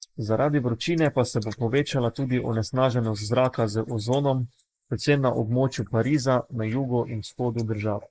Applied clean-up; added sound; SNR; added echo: neural mask model Resemble Enhance denoiser.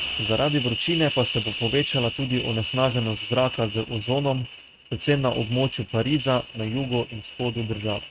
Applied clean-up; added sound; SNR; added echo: neural mask model RNNoise.